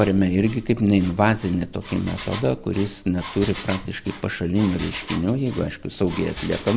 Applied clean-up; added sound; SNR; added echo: none; Engine; 16 dB; none.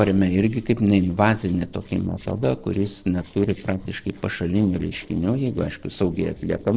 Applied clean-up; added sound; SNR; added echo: neural separator model SepFormer DNS4.